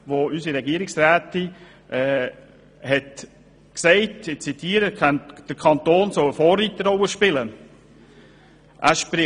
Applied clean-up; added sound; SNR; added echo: none; none; none; none.